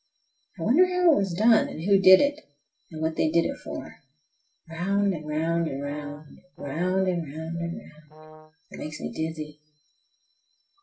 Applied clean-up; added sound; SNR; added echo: none; Brass instrument; 19 dB; reverberation time 0.2 s.